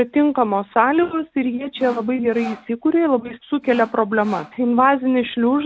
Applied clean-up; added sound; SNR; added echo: none; Sawing; 17 dB; none.